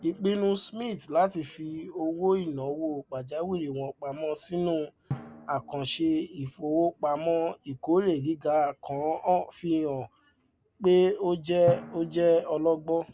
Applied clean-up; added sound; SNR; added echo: none; Drum; 19 dB; none.